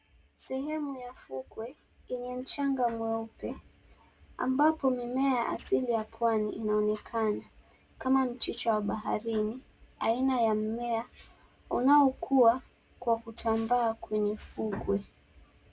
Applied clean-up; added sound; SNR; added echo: none; none; none; none.